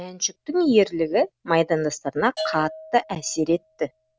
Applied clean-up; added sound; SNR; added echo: none; Bell / Percussion; 16 dB; none.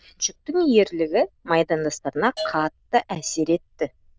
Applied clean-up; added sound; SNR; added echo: neural diffusion model UNIVERSE++.